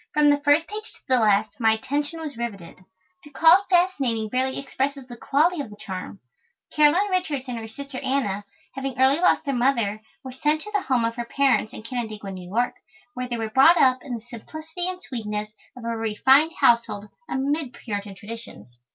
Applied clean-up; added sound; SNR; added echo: none; none; none; none.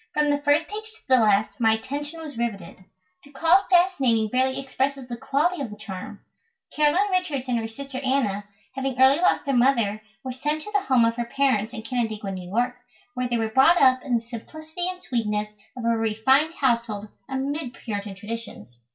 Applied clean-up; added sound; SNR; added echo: none; none; none; reverberation time 0.3 s.